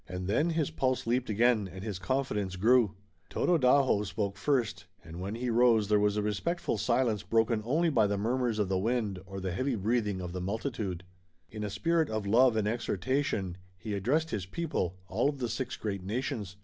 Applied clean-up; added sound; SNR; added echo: none; none; none; none.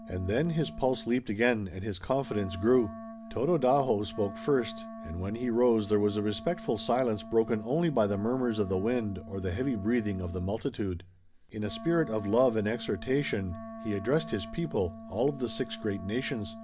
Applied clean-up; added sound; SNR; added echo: none; Wind instrument, woodwind instrument; 14 dB; none.